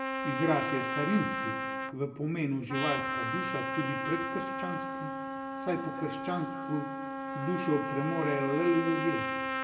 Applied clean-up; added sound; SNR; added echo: none; Trumpet; 2 dB; reverberation time 1.5 s.